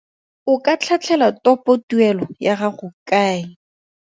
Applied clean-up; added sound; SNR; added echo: none; none; none; none.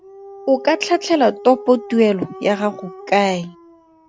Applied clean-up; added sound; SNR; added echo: none; Dog; 17 dB; none.